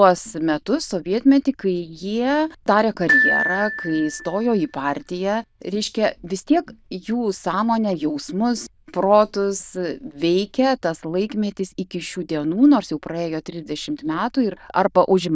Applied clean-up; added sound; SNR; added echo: neural diffusion model UNIVERSE++.